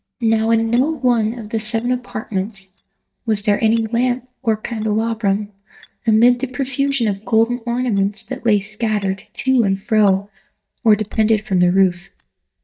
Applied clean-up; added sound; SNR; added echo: neural mask model DeepFilterNet 3.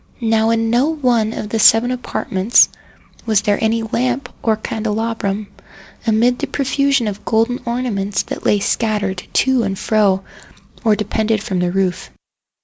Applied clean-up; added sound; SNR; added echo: none; none; none; none.